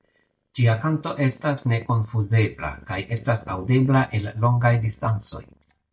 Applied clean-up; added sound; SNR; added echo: neural mask model DeepFilterNet 3.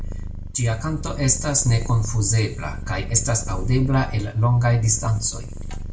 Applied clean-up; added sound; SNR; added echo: none; Purr; 8 dB; reverberation time 0.4 s.